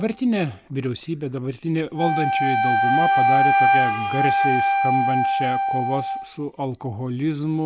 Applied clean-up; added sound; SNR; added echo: none; Wind instrument, woodwind instrument; -4 dB; none.